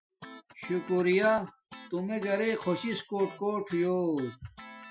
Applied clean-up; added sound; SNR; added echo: classical method Wiener filter.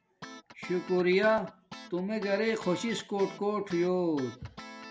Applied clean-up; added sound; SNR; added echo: none; Guitar; 17 dB; none.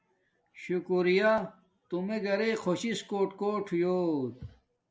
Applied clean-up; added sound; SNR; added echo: none; none; none; none.